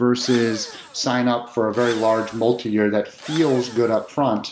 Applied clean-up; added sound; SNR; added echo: none; Engine / Drill; 18 dB; none.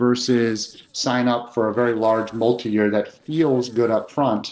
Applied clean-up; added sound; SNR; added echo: neural separator model SepFormer DNS4.